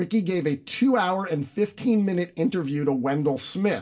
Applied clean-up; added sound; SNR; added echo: none; none; none; reverberation time 0.2 s.